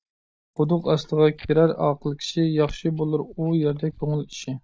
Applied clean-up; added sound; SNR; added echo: neural mask model DeepFilterNet 3.